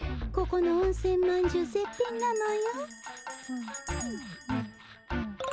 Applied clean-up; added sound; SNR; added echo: none; Bell; 19 dB; none.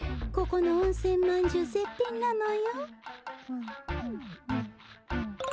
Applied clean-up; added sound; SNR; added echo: none; none; none; none.